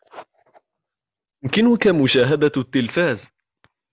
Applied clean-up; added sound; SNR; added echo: none; none; none; none.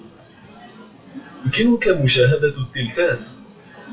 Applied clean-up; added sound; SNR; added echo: classical method WPE with log-MMSE.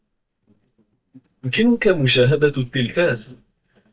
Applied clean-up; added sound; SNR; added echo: neural mask model DeepFilterNet 3.